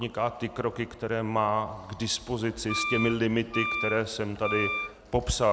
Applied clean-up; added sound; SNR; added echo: none; Wind instrument, woodwind instrument; 4 dB; none.